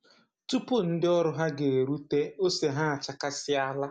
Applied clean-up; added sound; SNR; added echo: none; none; none; none.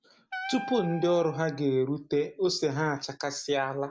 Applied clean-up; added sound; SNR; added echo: none; Wind instrument, woodwind instrument; 12 dB; none.